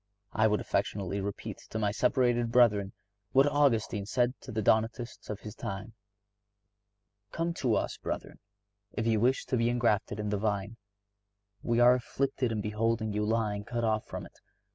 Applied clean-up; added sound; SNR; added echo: none; none; none; none.